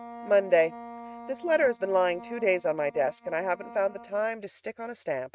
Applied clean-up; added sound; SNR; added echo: neural mask model RNNoise.